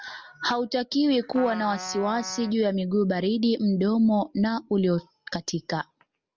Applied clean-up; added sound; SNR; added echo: none; Trumpet; 14 dB; none.